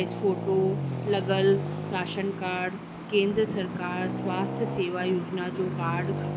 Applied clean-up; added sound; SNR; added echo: none; Traffic noise, roadway noise; 4 dB; none.